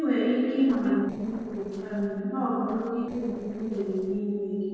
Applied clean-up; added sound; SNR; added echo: neural separator model SepFormer DNS4.